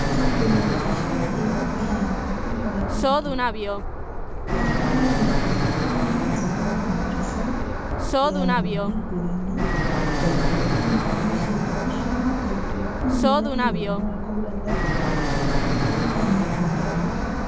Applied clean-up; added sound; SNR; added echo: none; Fixed-wing aircraft, airplane; -4 dB; reverberation time 0.9 s.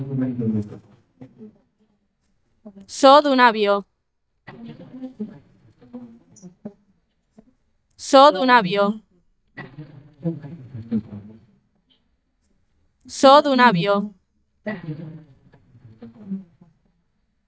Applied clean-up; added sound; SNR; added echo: neural mask model DeepFilterNet 3.